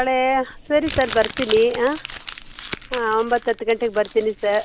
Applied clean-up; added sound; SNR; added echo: none; Crumpling, crinkling; 11 dB; none.